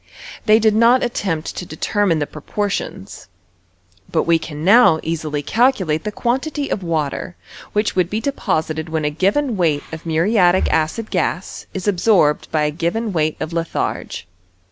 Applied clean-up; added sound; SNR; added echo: none; Breathing; 11 dB; none.